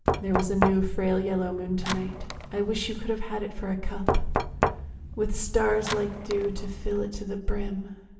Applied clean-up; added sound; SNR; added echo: none; Knock; 4 dB; reverberation time 0.8 s.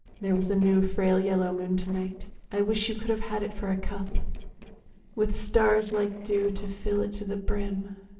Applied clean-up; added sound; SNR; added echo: neural separator model SepFormer DNS4.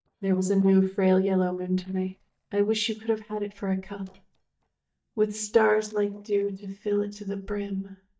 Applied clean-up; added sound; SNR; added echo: neural mask model DeepFilterNet 3.